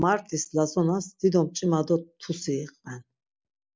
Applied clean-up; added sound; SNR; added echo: none; none; none; none.